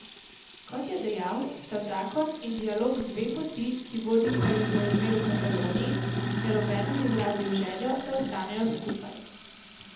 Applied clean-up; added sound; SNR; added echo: none; Sink (filling or washing); 2 dB; reverberation time 1.0 s.